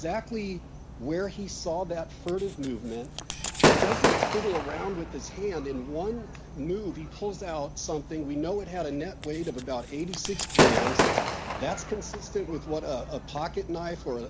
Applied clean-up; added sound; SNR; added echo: none; Gunshot, gunfire / Fireworks; -2 dB; none.